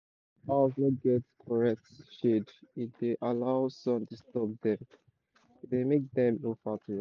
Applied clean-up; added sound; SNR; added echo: none; none; none; none.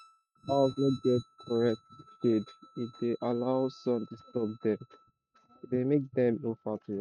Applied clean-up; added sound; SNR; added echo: neural mask model RNNoise.